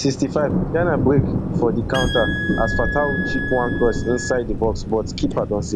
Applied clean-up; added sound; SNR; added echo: none; Thunder + Wind instrument, woodwind instrument; 1 dB; none.